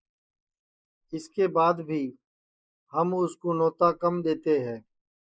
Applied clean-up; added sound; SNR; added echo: neural mask model Resemble Enhance denoiser.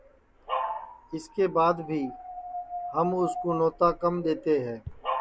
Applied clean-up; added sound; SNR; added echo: none; Dog; 8 dB; none.